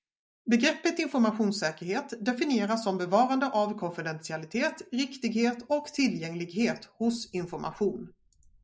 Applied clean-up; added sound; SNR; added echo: neural mask model Resemble Enhance denoiser.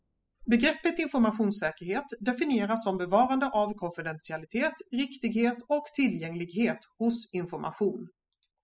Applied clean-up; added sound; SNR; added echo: classical method spectral subtraction.